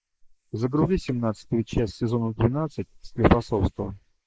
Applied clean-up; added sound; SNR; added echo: neural mask model Resemble Enhance denoiser.